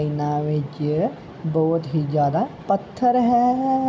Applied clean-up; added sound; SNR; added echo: none; none; none; none.